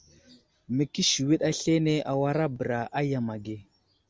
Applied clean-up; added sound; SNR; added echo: none; none; none; none.